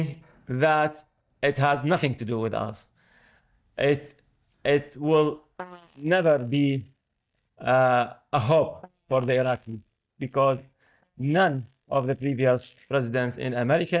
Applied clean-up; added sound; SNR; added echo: neural mask model DeepFilterNet 3.